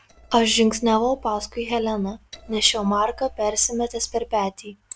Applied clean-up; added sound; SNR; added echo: neural separator model SepFormer DNS4.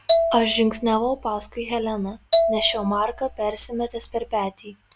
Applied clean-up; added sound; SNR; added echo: none; Marimba, xylophone; 2 dB; none.